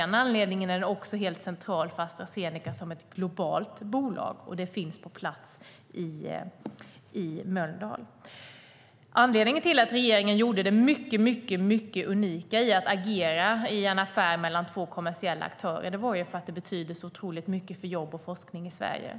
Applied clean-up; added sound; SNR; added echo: none; none; none; none.